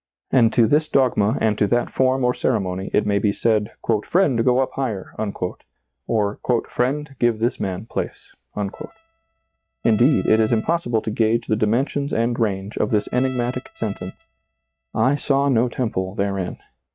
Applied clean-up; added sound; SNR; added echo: neural mask model RNNoise.